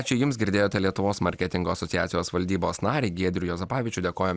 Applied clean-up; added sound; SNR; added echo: none; none; none; none.